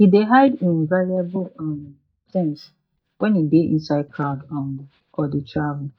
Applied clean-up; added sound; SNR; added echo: neural mask model DeepFilterNet 3.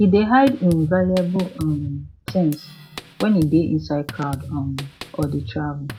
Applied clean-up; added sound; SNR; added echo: none; Drum kit; 14 dB; none.